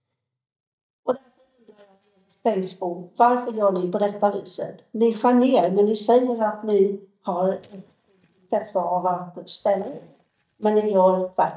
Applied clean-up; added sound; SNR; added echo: neural mask model DeepFilterNet 3.